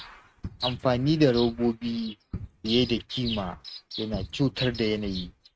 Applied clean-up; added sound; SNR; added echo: neural mask model RNNoise.